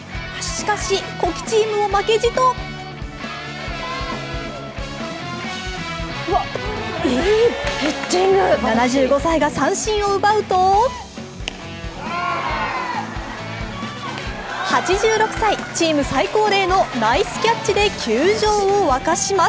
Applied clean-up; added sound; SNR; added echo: none; none; none; none.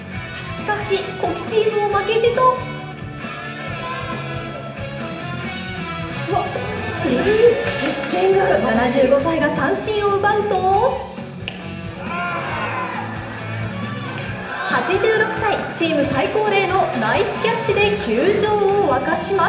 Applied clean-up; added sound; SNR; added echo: none; none; none; reverberation time 0.8 s.